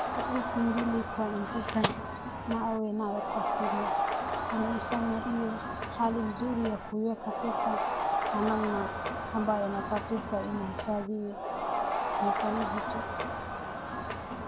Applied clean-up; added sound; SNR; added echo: none; Crowd; 0 dB; none.